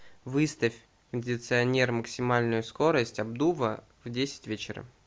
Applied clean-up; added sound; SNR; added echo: none; none; none; none.